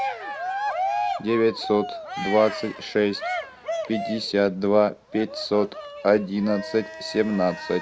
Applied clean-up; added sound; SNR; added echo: none; Cheering; 7 dB; none.